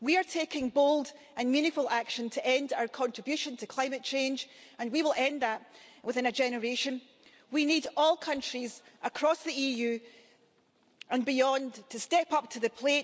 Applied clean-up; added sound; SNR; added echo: none; none; none; none.